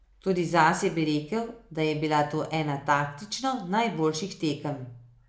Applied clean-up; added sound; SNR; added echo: none; none; none; none.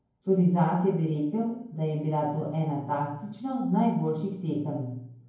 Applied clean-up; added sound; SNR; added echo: none; none; none; reverberation time 0.9 s.